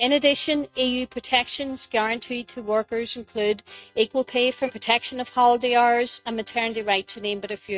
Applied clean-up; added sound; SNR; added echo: neural mask model RNNoise.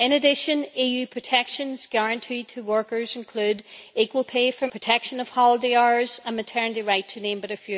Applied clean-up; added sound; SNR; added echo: none; none; none; none.